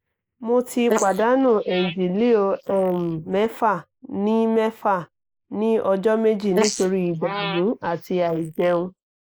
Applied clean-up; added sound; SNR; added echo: neural mask model Resemble Enhance denoiser.